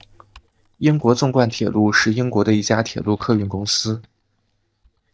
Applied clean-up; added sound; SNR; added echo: neural mask model DeepFilterNet 3.